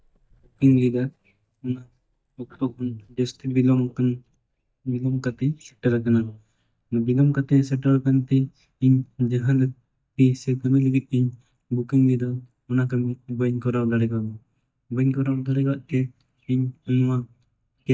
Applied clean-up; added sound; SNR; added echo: neural mask model DeepFilterNet 3.